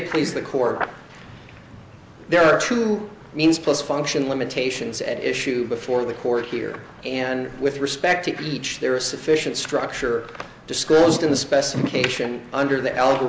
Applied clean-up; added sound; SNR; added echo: none; Chink, clink; 19 dB; none.